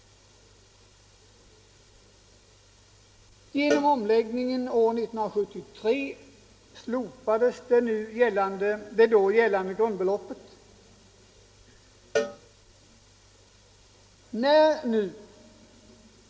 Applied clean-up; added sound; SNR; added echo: none; Cowbell; 9 dB; reverberation time 1.0 s.